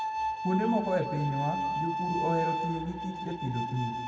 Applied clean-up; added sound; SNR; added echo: none; Bowed string instrument; 1 dB; reverberation time 1.5 s.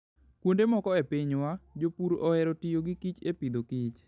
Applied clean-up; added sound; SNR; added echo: none; none; none; none.